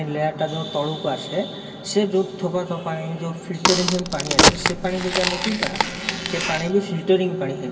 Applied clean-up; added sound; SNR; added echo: none; Crack; -2 dB; reverberation time 2.7 s.